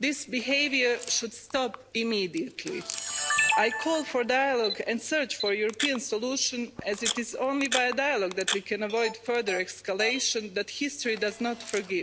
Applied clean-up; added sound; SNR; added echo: none; Camera; 7 dB; none.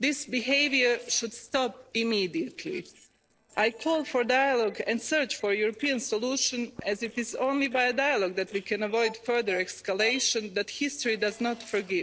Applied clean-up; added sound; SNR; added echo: neural separator model SepFormer DNS4.